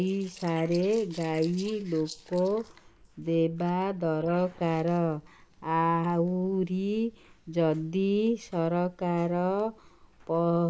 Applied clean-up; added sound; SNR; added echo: neural mask model Resemble Enhance denoiser.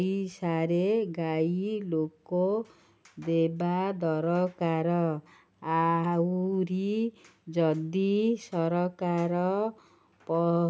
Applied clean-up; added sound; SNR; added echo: none; none; none; none.